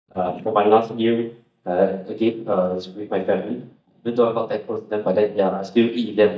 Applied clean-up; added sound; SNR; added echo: neural mask model DeepFilterNet 3.